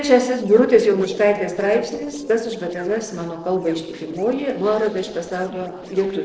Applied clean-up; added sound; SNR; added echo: neural separator model SepFormer DNS4.